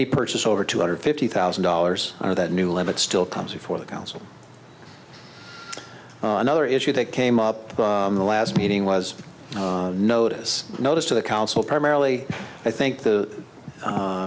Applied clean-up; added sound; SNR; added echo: none; none; none; none.